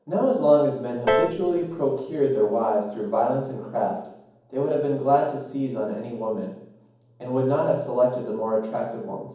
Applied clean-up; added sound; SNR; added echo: none; Piano; 5 dB; reverberation time 1.2 s.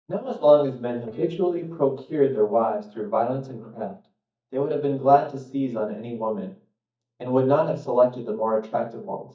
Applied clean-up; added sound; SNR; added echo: neural mask model DeepFilterNet 3.